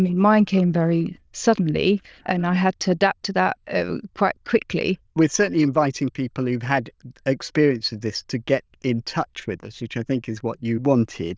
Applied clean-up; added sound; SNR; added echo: neural diffusion model UNIVERSE++.